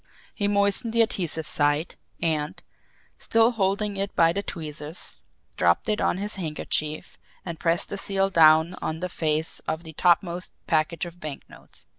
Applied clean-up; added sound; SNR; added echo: none; none; none; none.